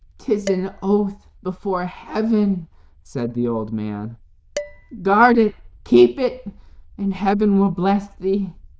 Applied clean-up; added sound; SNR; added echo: neural diffusion model UNIVERSE++.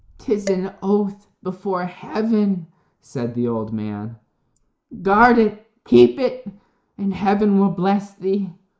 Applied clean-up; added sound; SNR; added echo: neural mask model Resemble Enhance denoiser.